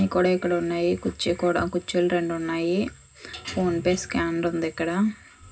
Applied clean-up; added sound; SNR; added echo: none; none; none; reverberation time 0.4 s.